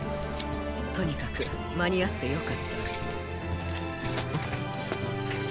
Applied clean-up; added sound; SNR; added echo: none; Guitar + Keys jangling; 4 dB; none.